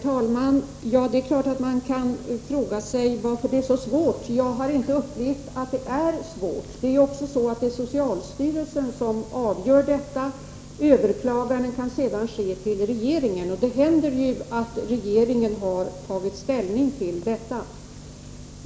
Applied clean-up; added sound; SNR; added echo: none; none; none; none.